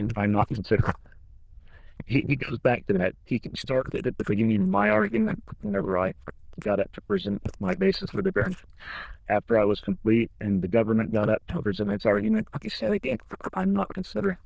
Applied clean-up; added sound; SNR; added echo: neural diffusion model UNIVERSE++.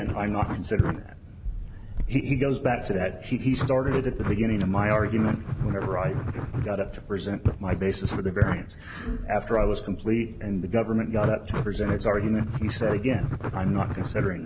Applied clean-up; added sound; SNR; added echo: none; Writing; 3 dB; none.